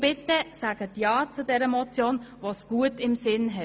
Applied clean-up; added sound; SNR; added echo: none; none; none; none.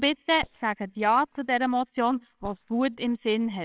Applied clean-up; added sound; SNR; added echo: neural separator model SepFormer WHAMR!.